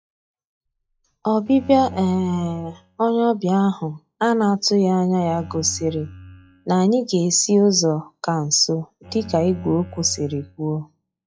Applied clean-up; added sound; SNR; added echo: classical method log-MMSE.